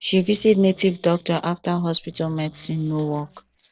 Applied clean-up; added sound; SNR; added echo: neural separator model SepFormer DNS4.